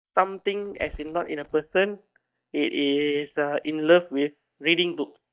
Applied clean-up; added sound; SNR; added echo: neural mask model DeepFilterNet 3.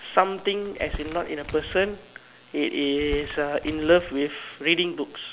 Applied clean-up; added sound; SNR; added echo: none; Crumpling, crinkling; 13 dB; none.